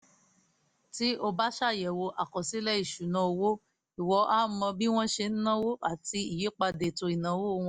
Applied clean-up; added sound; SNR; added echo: none; none; none; none.